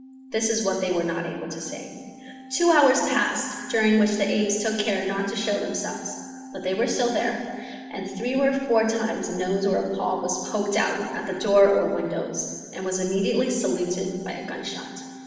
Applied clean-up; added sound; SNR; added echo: none; Organ; 17 dB; reverberation time 1.6 s.